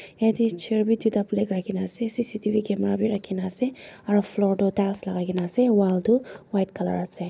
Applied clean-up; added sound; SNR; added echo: none; none; none; none.